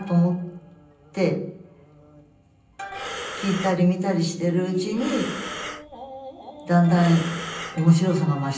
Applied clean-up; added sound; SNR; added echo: none; Breathing; 10 dB; reverberation time 0.6 s.